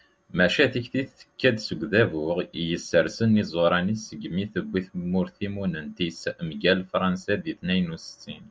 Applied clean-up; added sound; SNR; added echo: none; none; none; none.